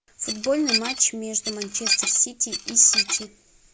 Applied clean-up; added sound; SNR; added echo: none; Dishes, pots, and pans / Glass; 5 dB; none.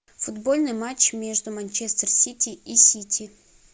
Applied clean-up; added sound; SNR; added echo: none; none; none; none.